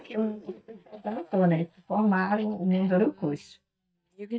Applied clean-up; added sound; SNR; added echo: neural mask model DeepFilterNet 3.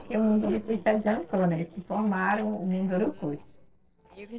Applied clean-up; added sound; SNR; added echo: neural separator model SepFormer DNS4.